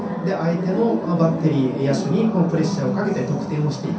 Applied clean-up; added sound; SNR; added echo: none; none; none; reverberation time 0.6 s.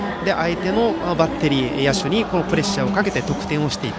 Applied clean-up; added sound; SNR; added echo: none; none; none; none.